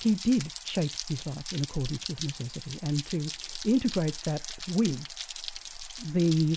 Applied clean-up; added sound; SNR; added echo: none; Rain; 11 dB; none.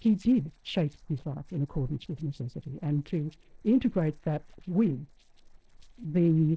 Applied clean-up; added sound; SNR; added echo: neural separator model SepFormer DNS4.